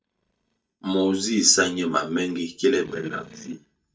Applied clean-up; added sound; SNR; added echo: neural mask model DeepFilterNet 3.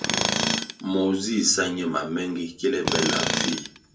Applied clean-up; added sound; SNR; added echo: none; Tools; 2 dB; reverberation time 0.2 s.